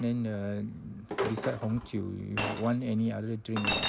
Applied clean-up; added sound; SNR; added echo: none; Chink, clink; 4 dB; none.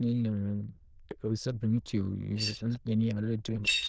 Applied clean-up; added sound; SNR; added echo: neural diffusion model UNIVERSE++.